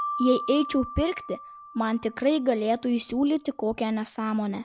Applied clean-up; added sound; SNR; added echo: none; Marimba, xylophone; 12 dB; none.